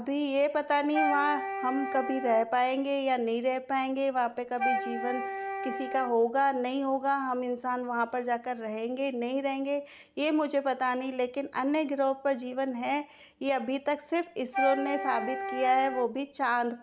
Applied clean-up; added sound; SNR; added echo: none; Wind instrument, woodwind instrument; 5 dB; none.